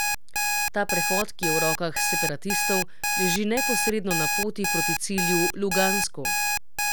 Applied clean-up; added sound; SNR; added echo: none; Alarm; -3 dB; none.